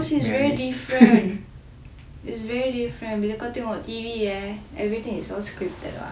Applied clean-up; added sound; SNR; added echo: none; none; none; none.